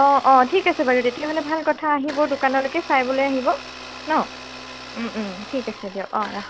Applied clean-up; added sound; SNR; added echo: none; Domestic sounds, home sounds; 15 dB; none.